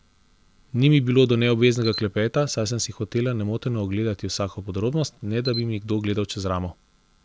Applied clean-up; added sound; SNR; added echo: none; Camera; 17 dB; none.